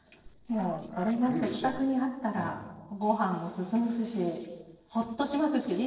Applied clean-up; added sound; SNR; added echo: neural separator model SepFormer DNS4.